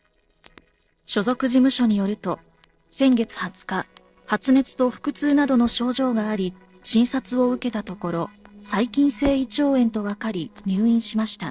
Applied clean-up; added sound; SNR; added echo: neural separator model SepFormer DNS4.